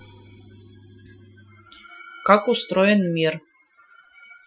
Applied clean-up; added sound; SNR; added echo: classical method Wiener filter.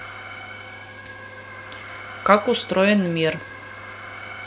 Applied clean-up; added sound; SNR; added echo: none; Alarm; 15 dB; none.